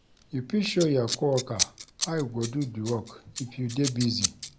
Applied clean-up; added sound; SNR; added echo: none; Scissors; 5 dB; none.